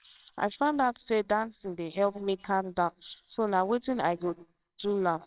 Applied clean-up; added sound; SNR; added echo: neural separator model SepFormer WHAMR!.